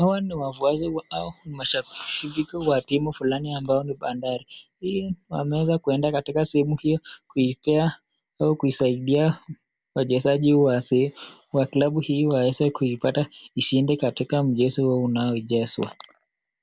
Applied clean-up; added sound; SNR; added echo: none; none; none; none.